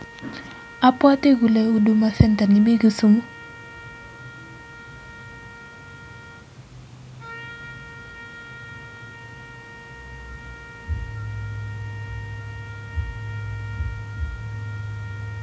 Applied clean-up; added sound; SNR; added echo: none; Trumpet; 18 dB; none.